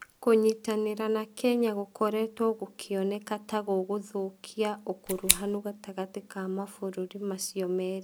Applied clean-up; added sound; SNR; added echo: none; Scissors; -2 dB; none.